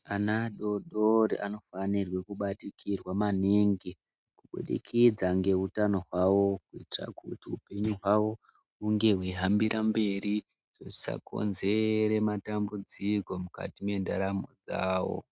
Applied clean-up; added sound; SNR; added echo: neural mask model RNNoise.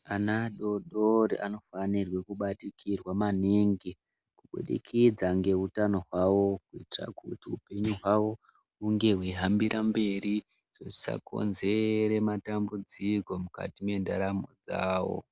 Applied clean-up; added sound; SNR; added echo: none; Thump, thud; 15 dB; none.